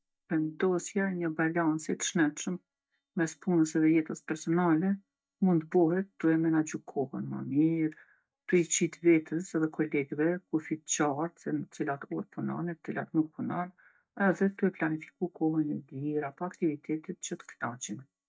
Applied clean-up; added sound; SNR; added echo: neural mask model DeepFilterNet 3.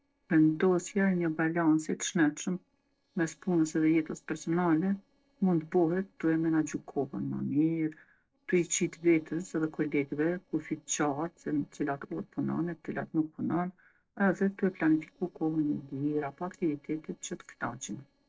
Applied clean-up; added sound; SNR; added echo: neural separator model SepFormer DNS4.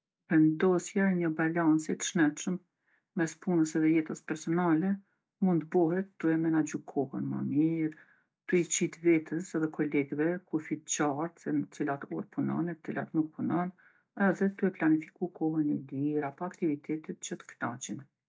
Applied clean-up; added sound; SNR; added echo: none; none; none; none.